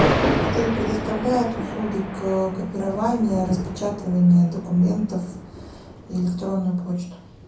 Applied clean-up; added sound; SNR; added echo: none; Thunder; 5 dB; reverberation time 0.6 s.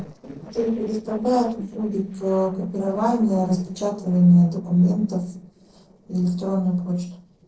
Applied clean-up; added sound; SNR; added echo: neural separator model SepFormer DNS4.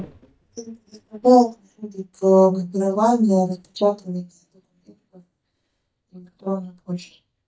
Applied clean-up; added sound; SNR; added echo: neural mask model DeepFilterNet 3.